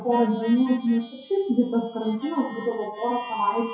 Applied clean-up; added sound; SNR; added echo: classical method WPE with log-MMSE.